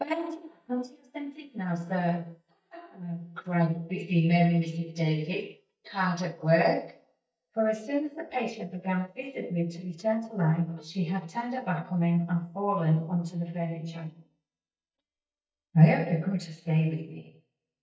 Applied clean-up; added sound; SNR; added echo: neural mask model DeepFilterNet 3.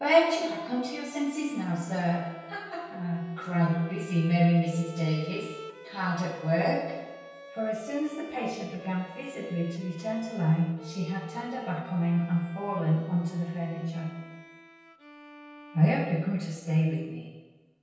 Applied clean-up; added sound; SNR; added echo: none; Bowed string instrument; 19 dB; reverberation time 1.2 s.